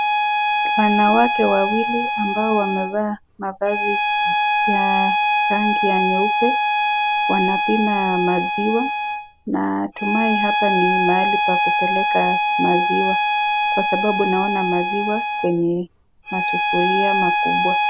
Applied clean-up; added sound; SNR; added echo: none; Bowed string instrument; -3 dB; none.